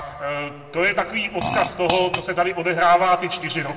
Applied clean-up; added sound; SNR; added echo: none; Fart; 8 dB; reverberation time 1.3 s.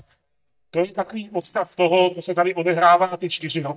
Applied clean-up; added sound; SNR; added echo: neural mask model DeepFilterNet 3.